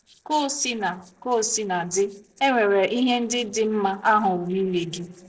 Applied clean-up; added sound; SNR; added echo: neural separator model SepFormer DNS4.